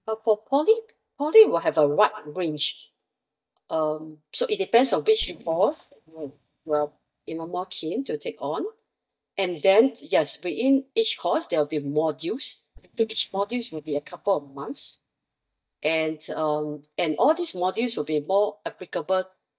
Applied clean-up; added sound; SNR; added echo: neural mask model DeepFilterNet 3.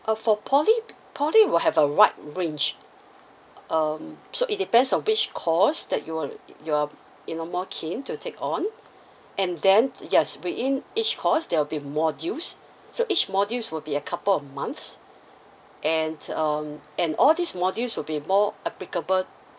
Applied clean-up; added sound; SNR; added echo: none; none; none; none.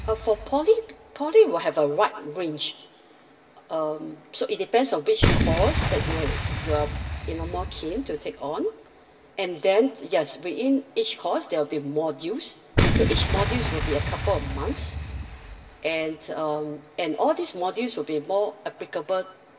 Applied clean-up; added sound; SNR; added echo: none; Boom; 4 dB; reverberation time 2.8 s.